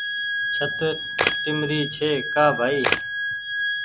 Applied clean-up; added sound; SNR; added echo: none; Camera + Wind instrument, woodwind instrument; 0 dB; none.